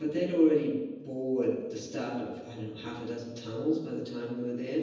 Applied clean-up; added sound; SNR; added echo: none; none; none; reverberation time 1.1 s.